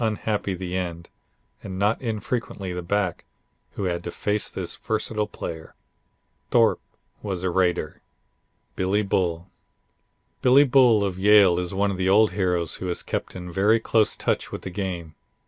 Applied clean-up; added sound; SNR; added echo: none; none; none; none.